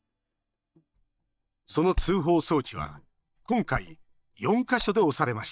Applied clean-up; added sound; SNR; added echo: neural mask model DeepFilterNet 3.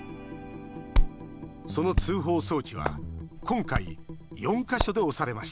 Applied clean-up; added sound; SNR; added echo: none; Hands; 1 dB; none.